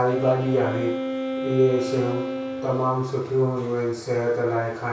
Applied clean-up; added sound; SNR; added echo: none; Wind instrument, woodwind instrument; 7 dB; reverberation time 0.6 s.